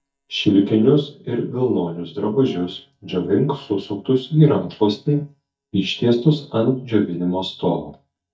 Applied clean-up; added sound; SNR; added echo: neural mask model DeepFilterNet 3.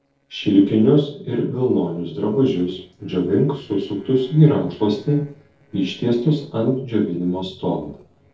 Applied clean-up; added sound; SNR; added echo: neural separator model SepFormer DNS4.